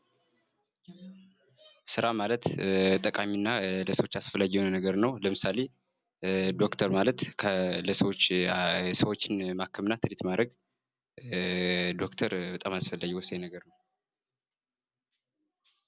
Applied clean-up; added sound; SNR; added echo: none; none; none; none.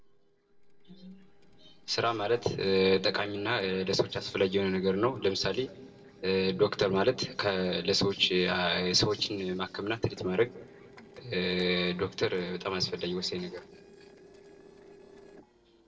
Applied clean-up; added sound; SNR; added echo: neural separator model SepFormer DNS4.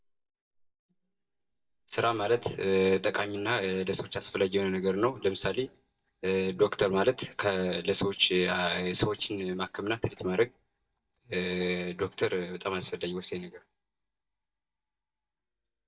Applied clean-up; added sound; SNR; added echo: neural mask model DeepFilterNet 3.